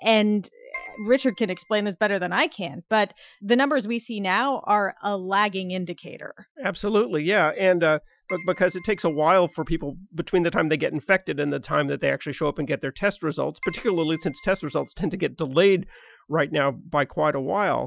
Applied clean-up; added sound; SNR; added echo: classical method Wiener filter.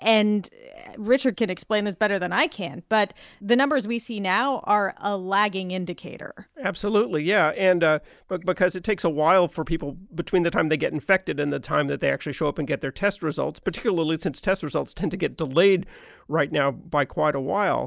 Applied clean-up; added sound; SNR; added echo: neural mask model Resemble Enhance denoiser.